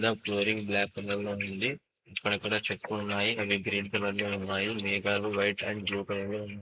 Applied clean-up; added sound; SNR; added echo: neural mask model Resemble Enhance denoiser.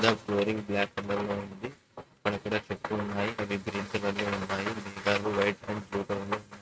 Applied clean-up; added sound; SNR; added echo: neural mask model RNNoise.